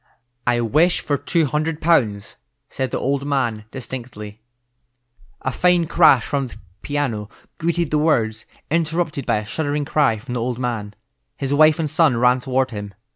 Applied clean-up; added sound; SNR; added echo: none; none; none; none.